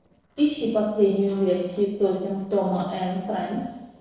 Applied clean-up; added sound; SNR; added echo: neural separator model SepFormer DNS4.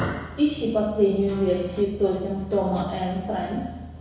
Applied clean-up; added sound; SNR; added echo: none; Guitar; 17 dB; reverberation time 1.0 s.